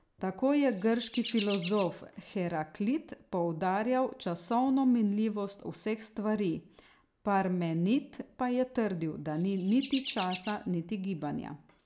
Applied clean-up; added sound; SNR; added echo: none; Chirp, tweet; 12 dB; none.